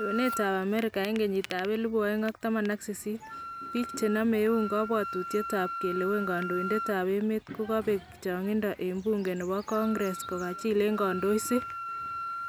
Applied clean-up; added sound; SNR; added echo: none; Wind instrument, woodwind instrument; 10 dB; none.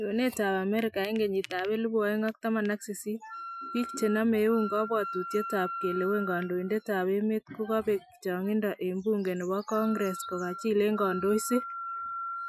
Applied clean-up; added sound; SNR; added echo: classical method Wiener filter.